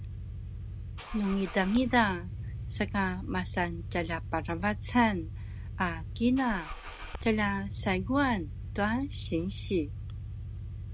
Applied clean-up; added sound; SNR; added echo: none; Engine starting / Car; 7 dB; none.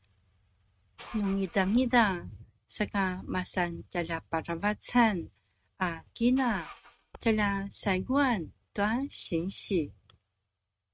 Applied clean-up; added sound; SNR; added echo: neural mask model RNNoise.